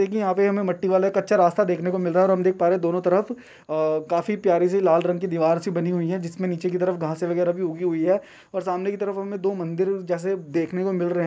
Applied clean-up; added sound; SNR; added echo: none; none; none; none.